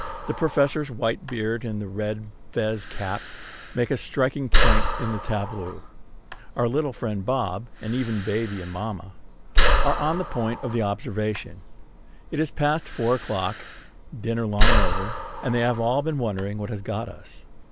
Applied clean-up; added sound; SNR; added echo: none; Breathing; -2 dB; none.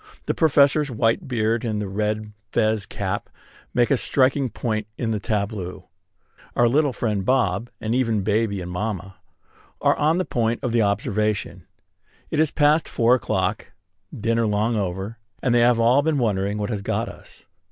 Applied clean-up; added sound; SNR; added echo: none; none; none; none.